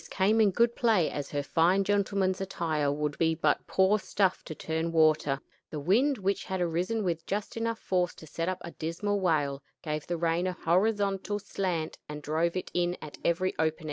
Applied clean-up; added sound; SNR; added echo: none; none; none; none.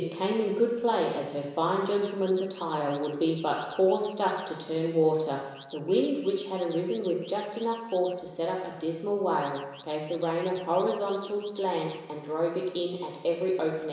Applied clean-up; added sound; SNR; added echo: none; Alarm / Car; 15 dB; reverberation time 1.0 s.